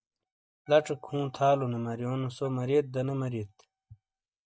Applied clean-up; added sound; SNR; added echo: neural mask model DeepFilterNet 3.